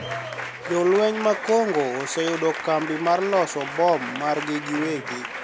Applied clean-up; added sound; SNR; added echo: none; Applause; 8 dB; none.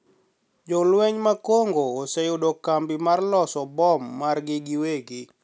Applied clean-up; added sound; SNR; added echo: none; none; none; none.